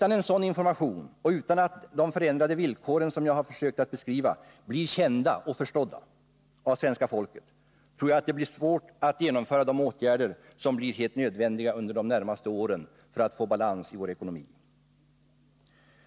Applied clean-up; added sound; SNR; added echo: none; none; none; none.